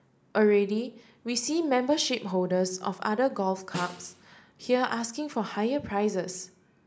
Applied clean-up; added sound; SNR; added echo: none; Snare drum; 17 dB; none.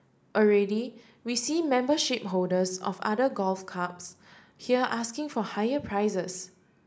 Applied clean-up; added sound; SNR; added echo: none; none; none; none.